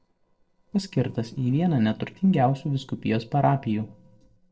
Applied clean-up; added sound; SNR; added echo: neural separator model SepFormer DNS4.